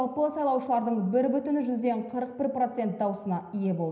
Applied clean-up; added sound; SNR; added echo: none; none; none; reverberation time 0.9 s.